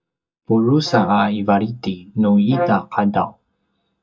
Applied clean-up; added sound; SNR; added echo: neural mask model DeepFilterNet 3.